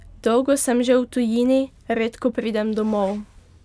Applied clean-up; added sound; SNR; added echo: none; none; none; none.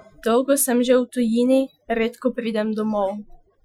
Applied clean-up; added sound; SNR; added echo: classical method Wiener filter.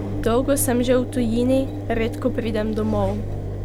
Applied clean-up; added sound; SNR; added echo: none; Engine; 4 dB; none.